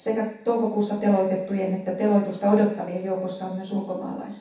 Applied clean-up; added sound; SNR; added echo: none; none; none; reverberation time 0.7 s.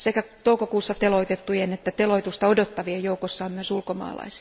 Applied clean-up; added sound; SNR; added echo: none; none; none; none.